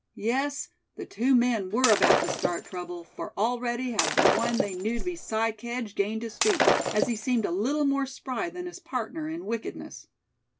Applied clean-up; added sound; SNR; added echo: none; Whoosh, swoosh, swish + Shatter; -1 dB; none.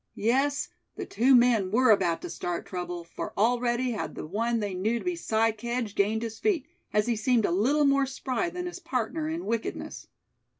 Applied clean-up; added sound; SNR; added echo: none; none; none; none.